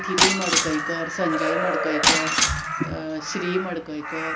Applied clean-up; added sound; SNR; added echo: none; Crow + Shatter; -4 dB; none.